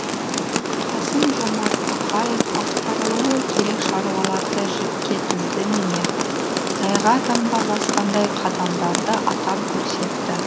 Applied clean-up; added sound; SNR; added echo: none; Rain; -2 dB; none.